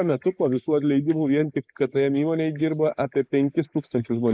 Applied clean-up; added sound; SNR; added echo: neural mask model Resemble Enhance denoiser.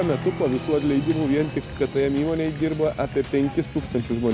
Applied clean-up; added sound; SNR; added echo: none; Applause; 12 dB; none.